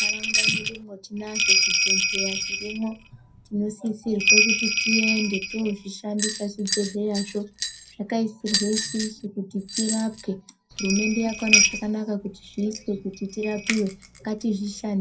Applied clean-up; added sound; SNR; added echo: none; Bell; -2 dB; reverberation time 0.2 s.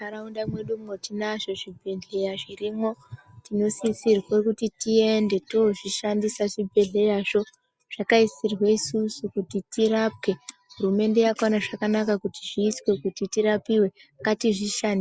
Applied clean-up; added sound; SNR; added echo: none; none; none; none.